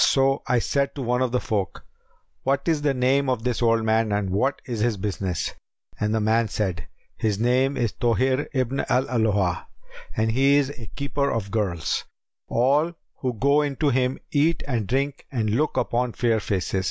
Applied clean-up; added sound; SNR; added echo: none; none; none; none.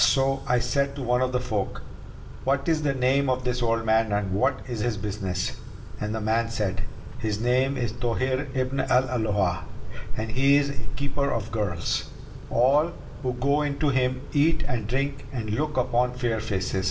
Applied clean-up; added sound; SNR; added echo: none; Idling / Accelerating, revving, vroom / Car; 14 dB; reverberation time 1.3 s.